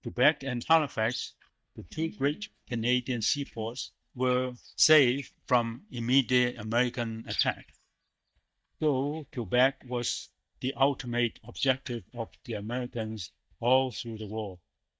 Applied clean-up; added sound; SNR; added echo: neural mask model DeepFilterNet 3.